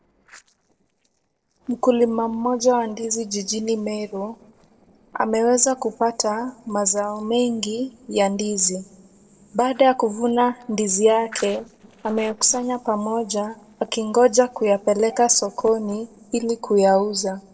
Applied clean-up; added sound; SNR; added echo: neural separator model SepFormer DNS4.